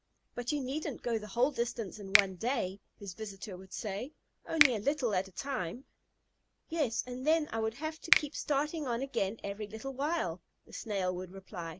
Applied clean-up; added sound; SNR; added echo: none; Finger snapping; 3 dB; none.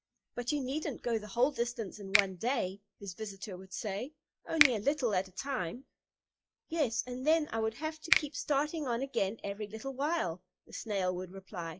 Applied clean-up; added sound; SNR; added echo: classical method log-MMSE.